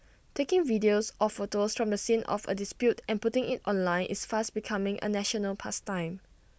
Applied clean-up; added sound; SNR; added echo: none; none; none; none.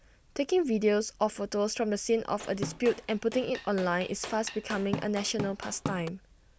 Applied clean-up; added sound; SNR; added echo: none; Drum / Drum kit; 10 dB; none.